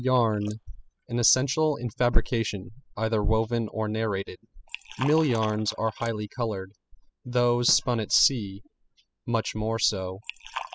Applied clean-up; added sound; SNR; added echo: classical method spectral subtraction.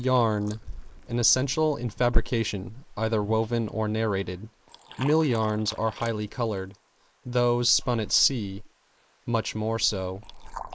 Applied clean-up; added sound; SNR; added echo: neural mask model Resemble Enhance denoiser.